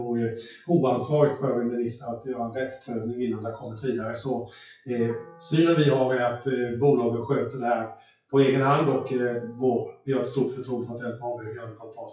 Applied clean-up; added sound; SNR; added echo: classical method WPE with log-MMSE.